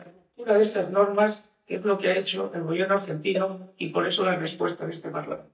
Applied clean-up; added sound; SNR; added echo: neural mask model DeepFilterNet 3.